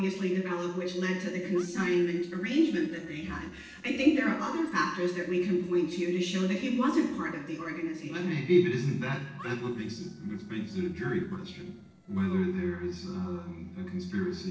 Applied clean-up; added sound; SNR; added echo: neural separator model SepFormer DNS4.